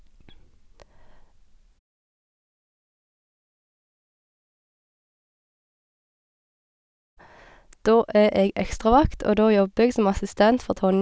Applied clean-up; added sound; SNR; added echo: none; none; none; none.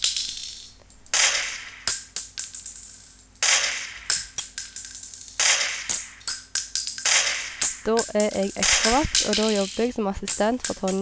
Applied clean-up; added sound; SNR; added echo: none; Gunshot, gunfire; -3 dB; none.